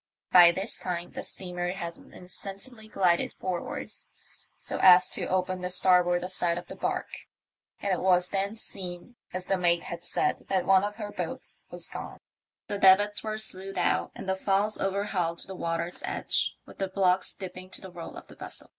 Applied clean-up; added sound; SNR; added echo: none; none; none; none.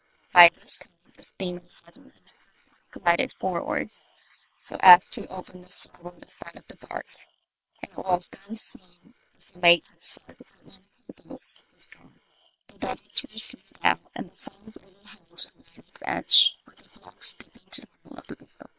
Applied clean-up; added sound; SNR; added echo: neural separator model SepFormer WHAM!.